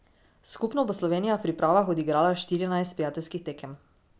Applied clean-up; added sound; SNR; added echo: none; none; none; none.